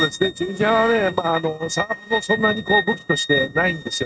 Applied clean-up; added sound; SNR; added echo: neural mask model RNNoise.